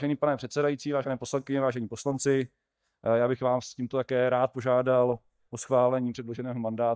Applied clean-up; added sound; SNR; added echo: neural mask model DeepFilterNet 3.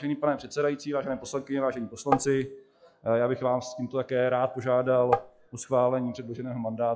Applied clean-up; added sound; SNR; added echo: classical method log-MMSE.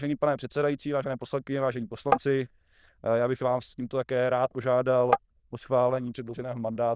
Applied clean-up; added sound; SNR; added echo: neural diffusion model UNIVERSE++.